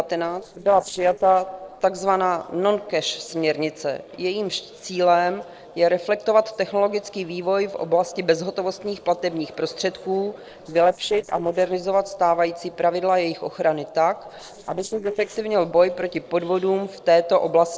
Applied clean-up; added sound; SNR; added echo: neural separator model SepFormer DNS4.